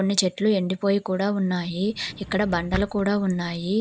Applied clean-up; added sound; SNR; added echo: none; Drawer open or close; 14 dB; none.